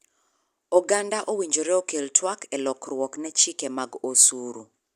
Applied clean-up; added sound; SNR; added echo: none; none; none; none.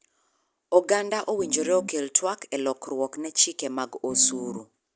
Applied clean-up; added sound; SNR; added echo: none; Piano; 11 dB; none.